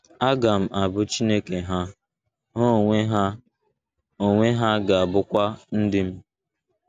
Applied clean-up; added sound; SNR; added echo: none; none; none; none.